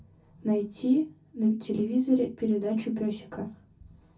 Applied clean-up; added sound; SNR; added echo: none; none; none; reverberation time 0.3 s.